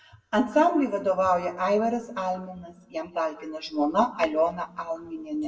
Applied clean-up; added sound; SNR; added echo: none; Tap / Glass; 16 dB; reverberation time 1.3 s.